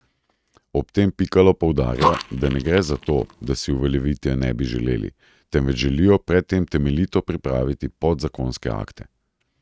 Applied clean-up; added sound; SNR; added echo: neural mask model RNNoise.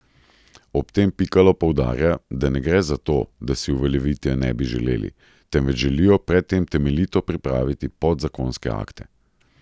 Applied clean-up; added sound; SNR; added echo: none; none; none; none.